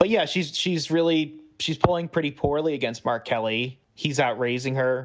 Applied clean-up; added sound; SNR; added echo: none; none; none; none.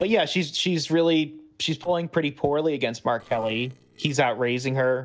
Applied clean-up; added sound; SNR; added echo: neural separator model SepFormer DNS4.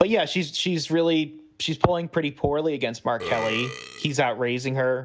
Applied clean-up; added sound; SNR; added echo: none; Burping, eructation; 11 dB; none.